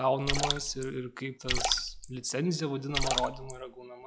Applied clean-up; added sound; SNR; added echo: classical method log-MMSE.